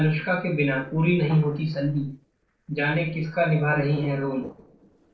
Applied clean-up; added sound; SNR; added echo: neural separator model SepFormer DNS4.